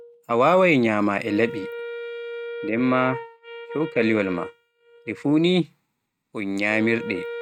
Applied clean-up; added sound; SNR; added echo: neural mask model RNNoise.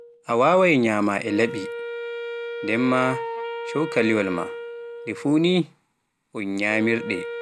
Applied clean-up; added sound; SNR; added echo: none; Wind instrument, woodwind instrument; 10 dB; none.